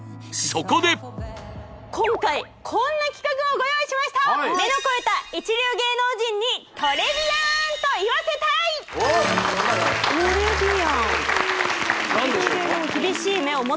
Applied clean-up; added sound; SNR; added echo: none; none; none; none.